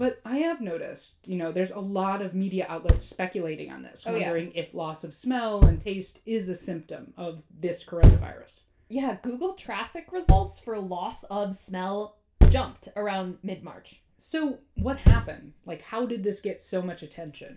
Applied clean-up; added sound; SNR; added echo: none; Thump, thud; -5 dB; reverberation time 0.3 s.